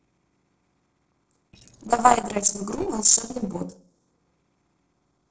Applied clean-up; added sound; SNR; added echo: neural separator model SepFormer DNS4.